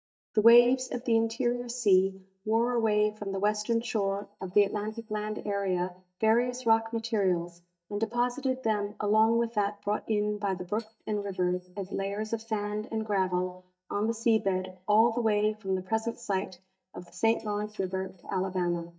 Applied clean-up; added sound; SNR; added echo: neural mask model DeepFilterNet 3.